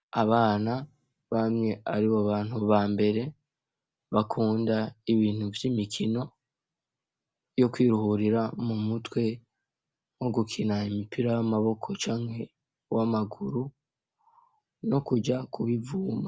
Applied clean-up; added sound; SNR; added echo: none; none; none; none.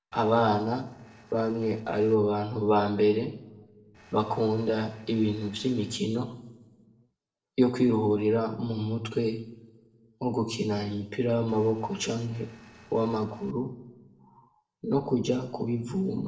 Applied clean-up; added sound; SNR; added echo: neural separator model SepFormer DNS4.